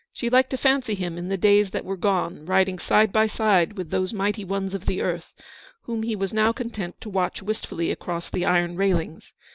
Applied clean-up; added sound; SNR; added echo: none; Shatter; 20 dB; none.